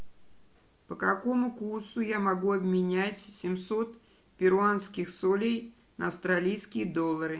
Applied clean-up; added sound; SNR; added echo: none; none; none; none.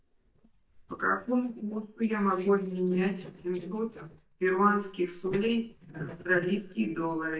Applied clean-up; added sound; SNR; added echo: neural mask model DeepFilterNet 3.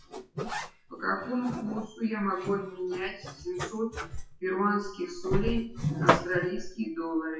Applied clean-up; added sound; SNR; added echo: classical method WPE with log-MMSE.